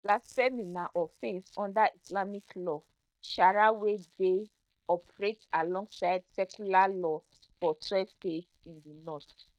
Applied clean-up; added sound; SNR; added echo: neural mask model DeepFilterNet 3.